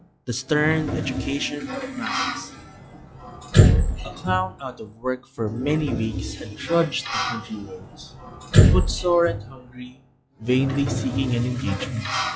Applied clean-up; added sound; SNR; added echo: classical method log-MMSE.